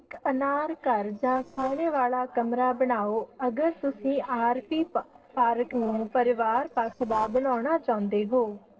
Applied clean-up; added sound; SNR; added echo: neural separator model SepFormer DNS4.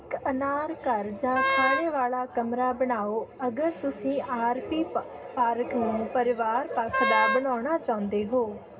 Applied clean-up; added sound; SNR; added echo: none; Wind instrument, woodwind instrument; -1 dB; reverberation time 0.2 s.